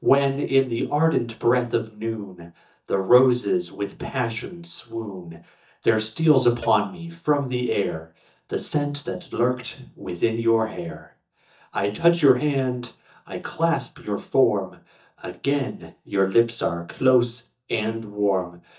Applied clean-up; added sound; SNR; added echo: neural mask model DeepFilterNet 3.